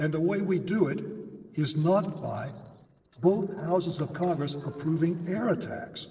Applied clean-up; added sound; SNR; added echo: neural separator model SepFormer DNS4.